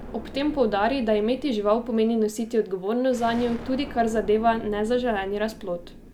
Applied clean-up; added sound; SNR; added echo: none; Explosion; 16 dB; none.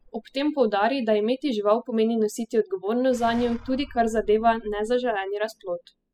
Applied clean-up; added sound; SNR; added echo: classical method spectral subtraction.